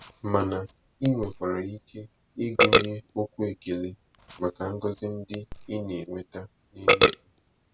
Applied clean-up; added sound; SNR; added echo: none; Burping, eructation; -2 dB; none.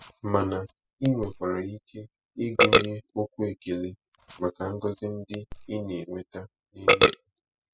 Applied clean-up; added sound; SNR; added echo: classical method spectral subtraction.